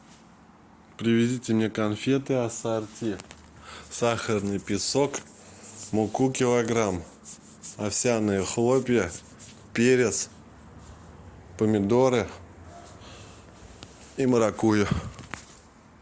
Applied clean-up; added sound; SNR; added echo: none; none; none; none.